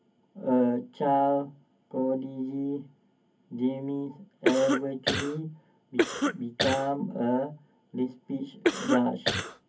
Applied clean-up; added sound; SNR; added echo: none; Cough; -1 dB; reverberation time 0.3 s.